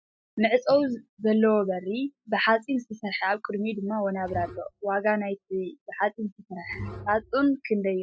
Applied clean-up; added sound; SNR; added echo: classical method spectral subtraction.